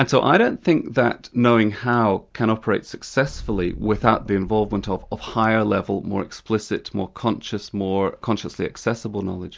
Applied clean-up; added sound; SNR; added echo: none; Boom; 16 dB; none.